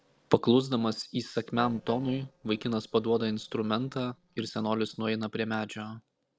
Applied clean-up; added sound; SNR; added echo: neural separator model SepFormer DNS4.